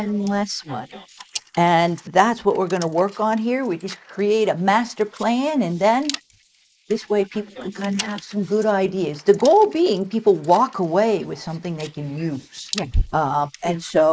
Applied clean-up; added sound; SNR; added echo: neural mask model Resemble Enhance denoiser.